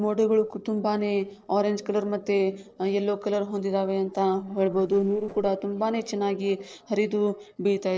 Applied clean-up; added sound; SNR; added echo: neural separator model SepFormer DNS4.